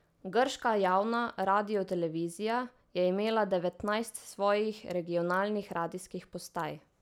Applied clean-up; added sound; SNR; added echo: none; none; none; none.